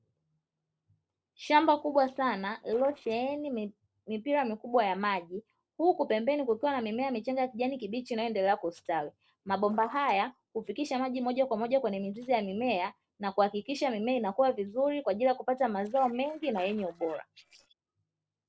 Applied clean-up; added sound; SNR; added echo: neural separator model SepFormer DNS4.